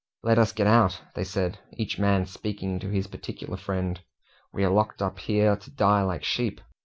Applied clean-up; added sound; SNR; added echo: none; none; none; none.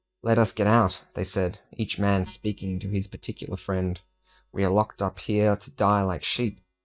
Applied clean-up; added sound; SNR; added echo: neural mask model DeepFilterNet 3.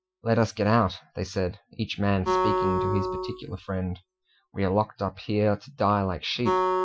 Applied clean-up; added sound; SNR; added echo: classical method Wiener filter.